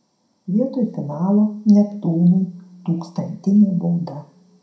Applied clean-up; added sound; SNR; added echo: none; none; none; reverberation time 0.4 s.